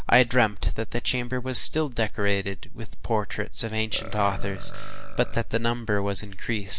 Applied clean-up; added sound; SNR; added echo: none; Burping, eructation; 20 dB; none.